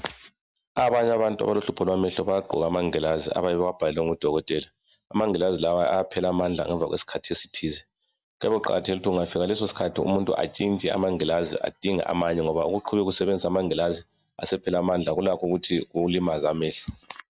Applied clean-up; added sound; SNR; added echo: none; none; none; none.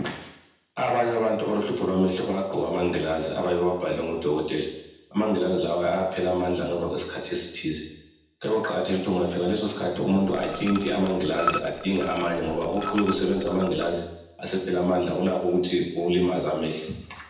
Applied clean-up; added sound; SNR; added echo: none; Liquid; 9 dB; reverberation time 0.9 s.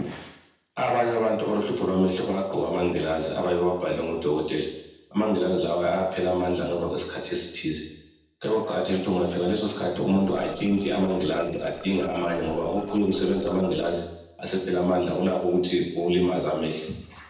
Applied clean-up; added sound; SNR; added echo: neural separator model SepFormer DNS4.